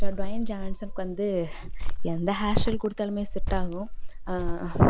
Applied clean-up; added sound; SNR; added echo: none; Cricket; -3 dB; none.